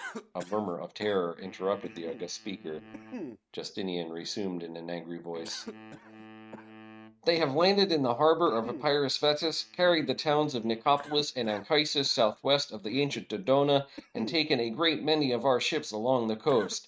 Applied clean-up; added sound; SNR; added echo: neural mask model RNNoise.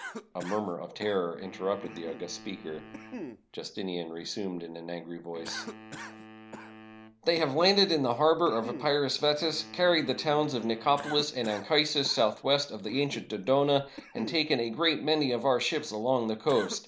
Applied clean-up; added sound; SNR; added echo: none; Cough + Wind instrument, woodwind instrument; 17 dB; none.